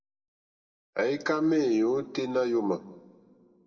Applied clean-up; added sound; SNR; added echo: none; none; none; reverberation time 0.9 s.